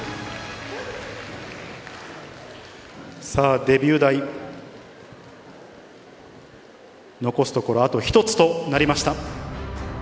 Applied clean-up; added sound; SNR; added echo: none; none; none; none.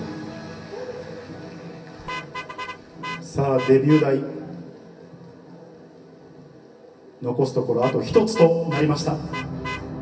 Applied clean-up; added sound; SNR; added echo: none; Vehicle horn, car horn, honking; 14 dB; reverberation time 0.3 s.